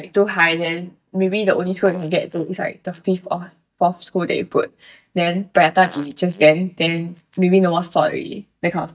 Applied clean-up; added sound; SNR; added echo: neural mask model DeepFilterNet 3.